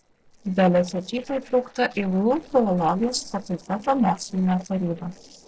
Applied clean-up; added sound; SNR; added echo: neural separator model SepFormer DNS4.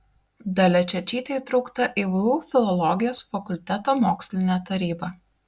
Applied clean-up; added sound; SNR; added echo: none; none; none; none.